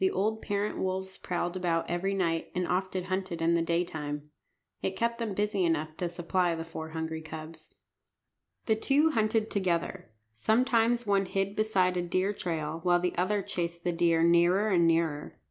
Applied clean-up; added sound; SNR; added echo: none; none; none; none.